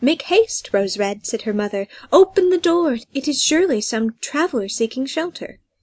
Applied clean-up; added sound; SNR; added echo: none; none; none; none.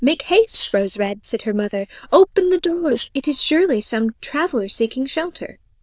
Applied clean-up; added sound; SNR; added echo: neural diffusion model UNIVERSE++.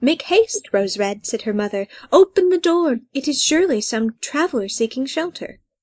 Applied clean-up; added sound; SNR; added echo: neural mask model Resemble Enhance denoiser.